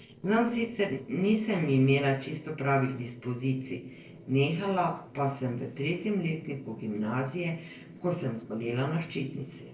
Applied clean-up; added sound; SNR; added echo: neural separator model SepFormer DNS4.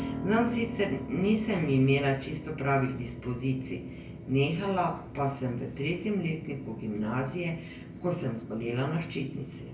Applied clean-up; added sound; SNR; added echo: none; Piano; 14 dB; reverberation time 0.3 s.